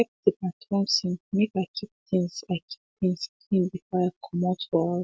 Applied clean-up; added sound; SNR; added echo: none; none; none; none.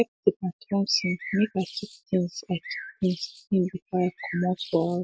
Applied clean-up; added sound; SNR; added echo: neural mask model Resemble Enhance denoiser.